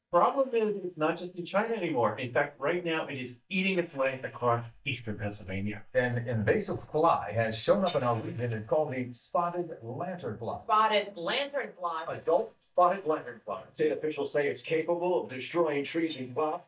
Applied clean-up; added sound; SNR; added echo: neural mask model DeepFilterNet 3.